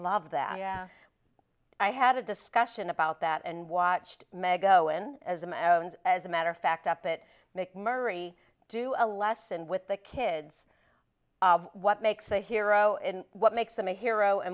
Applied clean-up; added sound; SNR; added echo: none; none; none; none.